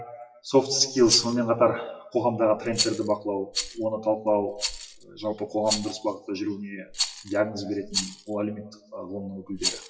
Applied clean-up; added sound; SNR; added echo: classical method WPE with log-MMSE.